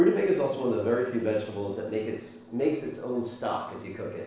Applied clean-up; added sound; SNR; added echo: none; none; none; reverberation time 0.7 s.